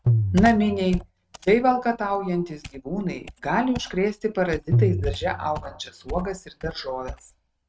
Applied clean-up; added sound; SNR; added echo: neural mask model RNNoise.